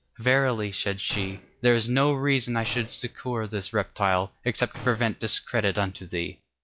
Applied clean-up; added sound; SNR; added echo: classical method log-MMSE.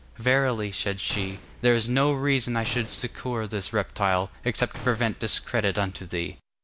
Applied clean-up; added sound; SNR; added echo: none; Gunshot, gunfire; 17 dB; none.